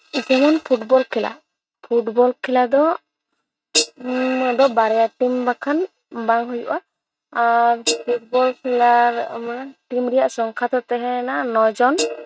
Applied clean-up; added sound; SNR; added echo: neural mask model RNNoise.